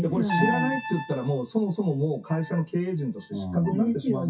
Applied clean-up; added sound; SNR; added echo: classical method WPE with log-MMSE.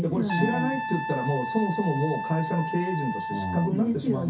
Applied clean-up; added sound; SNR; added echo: none; Trumpet; 6 dB; reverberation time 0.3 s.